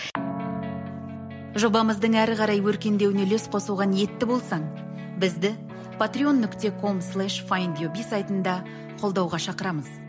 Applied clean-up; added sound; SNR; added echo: none; none; none; none.